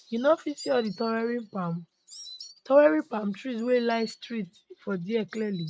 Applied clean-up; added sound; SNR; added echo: neural mask model RNNoise.